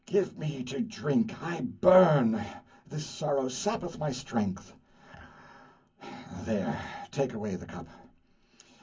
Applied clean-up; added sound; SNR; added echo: none; none; none; reverberation time 0.3 s.